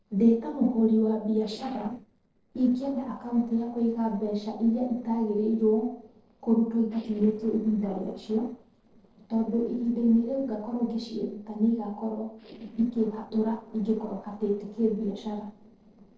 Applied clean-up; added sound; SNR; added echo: neural separator model SepFormer DNS4.